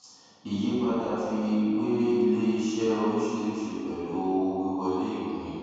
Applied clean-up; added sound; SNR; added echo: none; none; none; reverberation time 2.1 s.